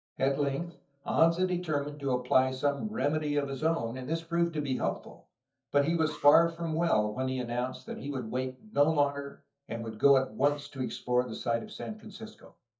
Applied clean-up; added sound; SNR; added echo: neural mask model DeepFilterNet 3.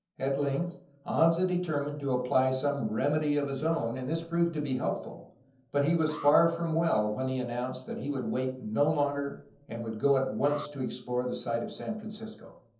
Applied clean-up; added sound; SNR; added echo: neural separator model SepFormer DNS4.